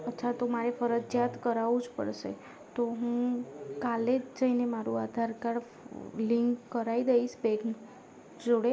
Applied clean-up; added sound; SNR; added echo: none; none; none; none.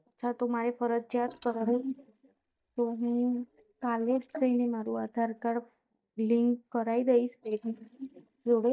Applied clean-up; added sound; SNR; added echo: neural mask model DeepFilterNet 3.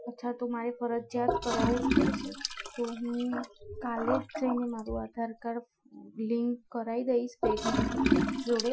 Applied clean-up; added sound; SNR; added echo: classical method Wiener filter.